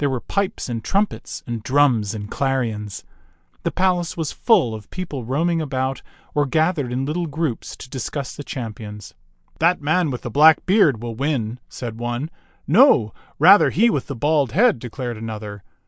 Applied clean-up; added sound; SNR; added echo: neural mask model Resemble Enhance denoiser.